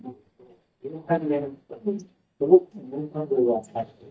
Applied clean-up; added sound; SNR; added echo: neural mask model DeepFilterNet 3.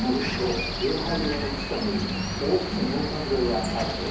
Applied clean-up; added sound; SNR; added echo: none; Cricket; 4 dB; reverberation time 2.8 s.